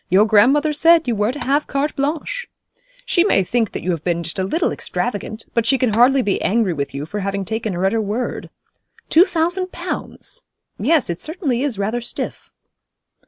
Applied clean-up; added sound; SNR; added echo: none; Tap; 16 dB; none.